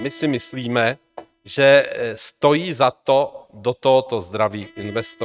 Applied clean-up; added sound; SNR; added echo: neural mask model RNNoise.